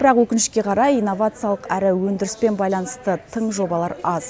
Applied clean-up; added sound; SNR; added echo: none; none; none; none.